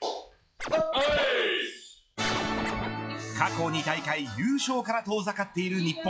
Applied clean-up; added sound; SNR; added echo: classical method log-MMSE.